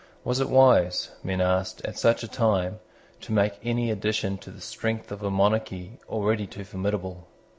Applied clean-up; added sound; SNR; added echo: none; none; none; none.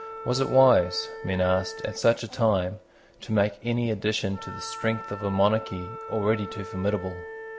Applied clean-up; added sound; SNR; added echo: none; Wind instrument, woodwind instrument; 14 dB; none.